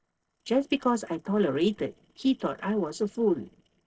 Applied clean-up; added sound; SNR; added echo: neural separator model SepFormer DNS4.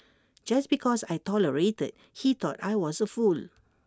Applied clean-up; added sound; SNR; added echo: none; none; none; none.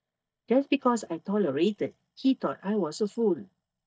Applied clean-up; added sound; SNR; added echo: neural mask model DeepFilterNet 3.